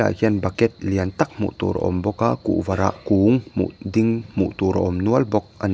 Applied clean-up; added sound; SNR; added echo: none; none; none; none.